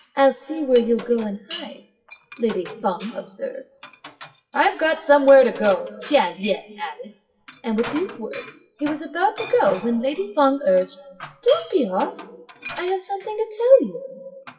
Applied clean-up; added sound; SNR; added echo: classical method WPE with log-MMSE.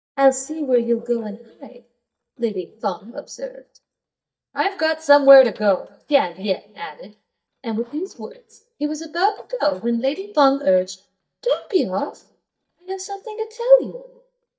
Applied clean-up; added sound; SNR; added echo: neural mask model DeepFilterNet 3.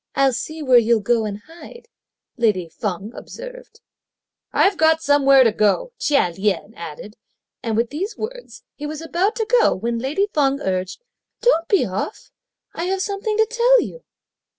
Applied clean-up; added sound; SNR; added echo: none; none; none; none.